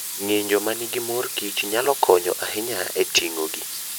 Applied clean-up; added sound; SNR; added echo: none; Sink (filling or washing) / Water tap, faucet; 7 dB; none.